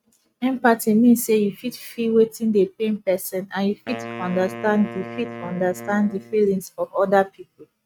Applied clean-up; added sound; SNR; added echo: neural mask model RNNoise.